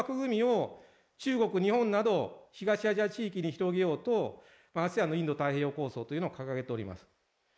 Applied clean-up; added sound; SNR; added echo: neural mask model Resemble Enhance denoiser.